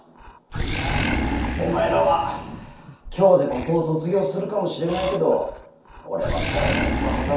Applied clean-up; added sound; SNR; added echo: none; Animal; 4 dB; reverberation time 0.6 s.